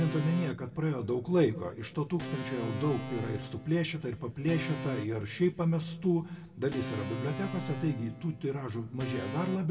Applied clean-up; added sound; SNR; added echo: none; Organ; 10 dB; reverberation time 1.0 s.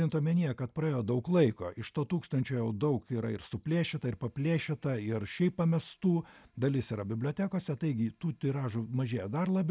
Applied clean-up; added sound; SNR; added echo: none; none; none; none.